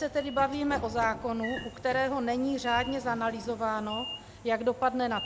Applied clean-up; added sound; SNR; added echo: none; Sliding door / Train; 12 dB; none.